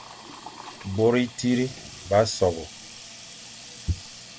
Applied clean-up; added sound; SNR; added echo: none; Sink (filling or washing) / Water tap, faucet; 15 dB; none.